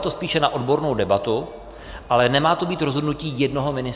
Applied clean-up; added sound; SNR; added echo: none; none; none; none.